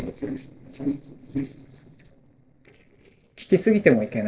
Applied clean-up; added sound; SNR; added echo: neural separator model SepFormer DNS4.